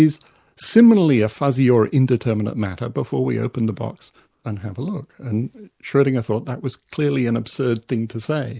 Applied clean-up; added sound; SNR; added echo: none; none; none; none.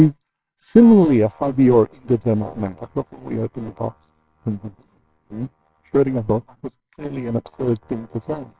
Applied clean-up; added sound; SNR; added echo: neural separator model SepFormer WHAMR!.